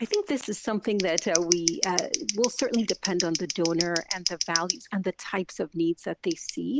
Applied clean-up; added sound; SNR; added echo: none; Scissors; 5 dB; none.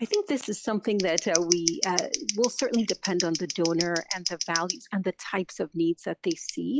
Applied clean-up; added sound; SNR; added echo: classical method log-MMSE.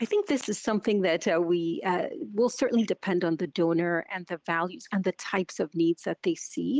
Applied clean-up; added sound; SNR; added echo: none; none; none; none.